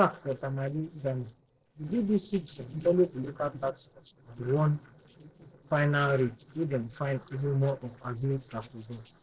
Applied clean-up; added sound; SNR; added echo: neural separator model SepFormer DNS4.